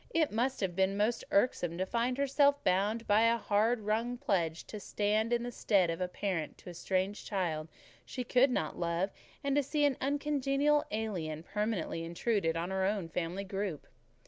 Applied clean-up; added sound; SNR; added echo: none; none; none; none.